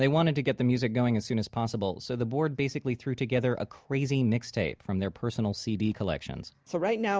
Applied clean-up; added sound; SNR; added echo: none; none; none; none.